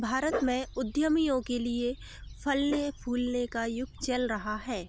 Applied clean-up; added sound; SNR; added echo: none; Dog; 12 dB; none.